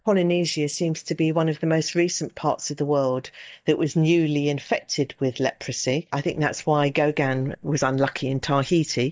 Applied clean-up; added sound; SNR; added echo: neural mask model DeepFilterNet 3.